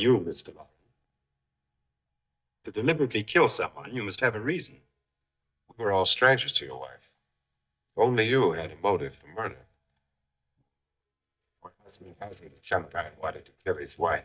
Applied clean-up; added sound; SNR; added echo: neural mask model DeepFilterNet 3.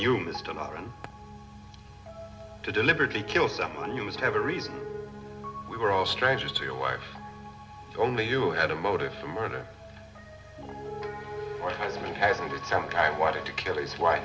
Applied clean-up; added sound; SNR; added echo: none; Piano; 11 dB; reverberation time 1.0 s.